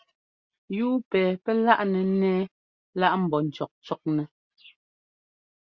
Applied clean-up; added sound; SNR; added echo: none; none; none; none.